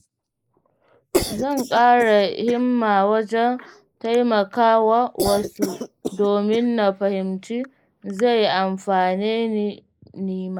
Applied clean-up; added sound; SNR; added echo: neural mask model Resemble Enhance denoiser.